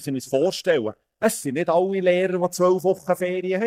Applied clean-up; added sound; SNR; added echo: neural mask model DeepFilterNet 3.